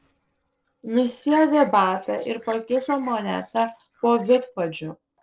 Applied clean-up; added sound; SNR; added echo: neural separator model SepFormer DNS4.